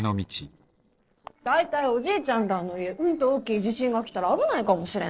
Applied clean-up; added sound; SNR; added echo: neural separator model SepFormer DNS4.